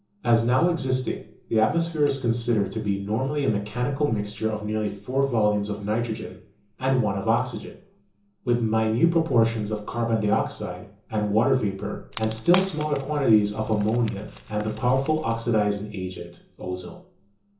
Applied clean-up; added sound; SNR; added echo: none; Wood; 15 dB; reverberation time 0.6 s.